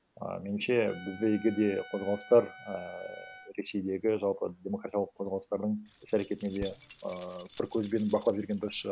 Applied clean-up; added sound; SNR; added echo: none; Trumpet + Keys jangling; 17 dB; none.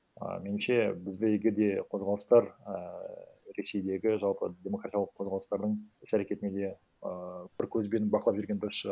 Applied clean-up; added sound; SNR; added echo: none; none; none; none.